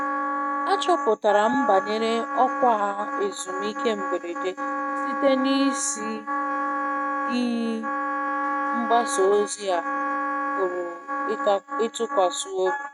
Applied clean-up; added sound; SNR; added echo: neural mask model RNNoise.